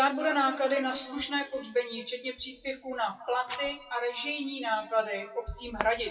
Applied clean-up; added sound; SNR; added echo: classical method WPE with log-MMSE.